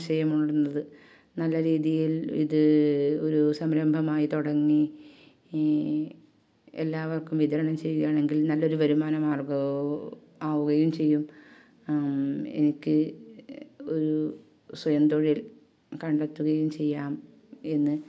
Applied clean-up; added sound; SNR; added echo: none; none; none; none.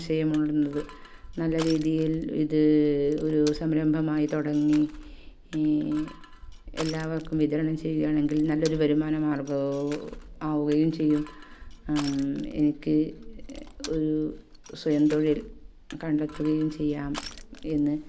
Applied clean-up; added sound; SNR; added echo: none; Crushing; 16 dB; none.